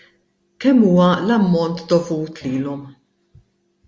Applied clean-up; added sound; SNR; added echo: none; none; none; none.